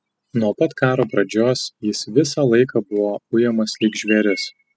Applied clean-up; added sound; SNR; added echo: classical method spectral subtraction.